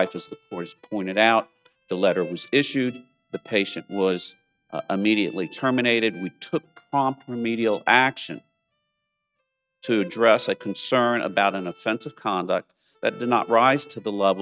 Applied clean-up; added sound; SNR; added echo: neural mask model RNNoise.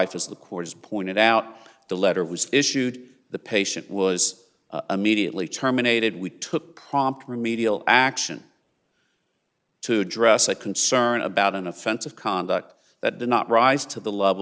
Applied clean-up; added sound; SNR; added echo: none; none; none; none.